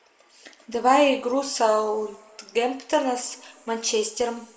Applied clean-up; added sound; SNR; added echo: none; none; none; reverberation time 1.7 s.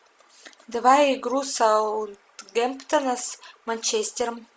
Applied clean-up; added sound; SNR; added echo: none; none; none; none.